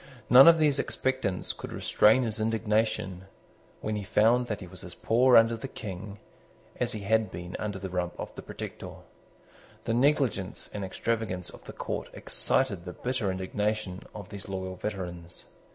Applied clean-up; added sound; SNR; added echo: none; none; none; none.